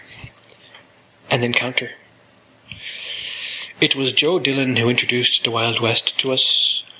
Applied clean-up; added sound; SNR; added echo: none; none; none; none.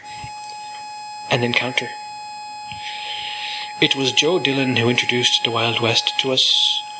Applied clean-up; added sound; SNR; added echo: none; Harmonica; 11 dB; none.